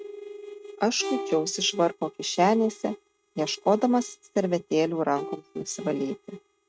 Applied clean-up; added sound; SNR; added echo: neural mask model RNNoise.